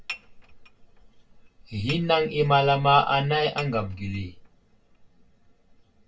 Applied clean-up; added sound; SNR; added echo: none; Dishes, pots, and pans / Chink, clink; 17 dB; reverberation time 0.1 s.